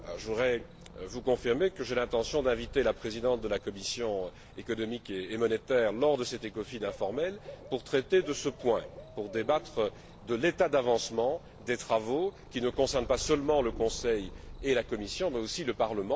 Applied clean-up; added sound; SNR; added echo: none; Purr + Cricket / Bird; 16 dB; none.